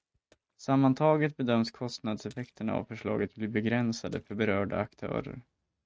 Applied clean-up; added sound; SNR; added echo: neural mask model RNNoise.